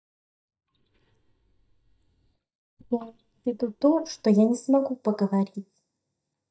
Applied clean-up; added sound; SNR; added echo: neural mask model DeepFilterNet 3.